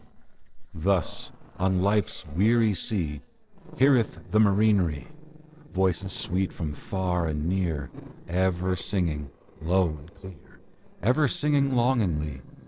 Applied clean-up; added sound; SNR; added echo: neural separator model SepFormer DNS4.